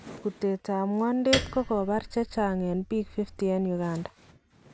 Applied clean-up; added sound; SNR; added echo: none; Piano; 8 dB; none.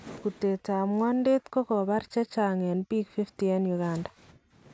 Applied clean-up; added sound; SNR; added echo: none; none; none; none.